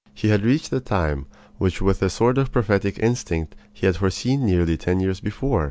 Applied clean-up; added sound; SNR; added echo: none; none; none; none.